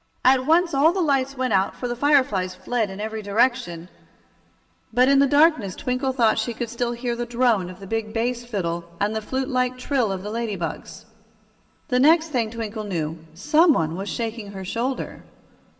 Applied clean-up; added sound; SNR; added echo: none; none; none; reverberation time 1.1 s.